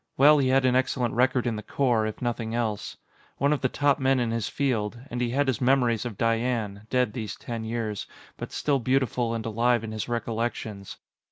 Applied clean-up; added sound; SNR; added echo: none; none; none; none.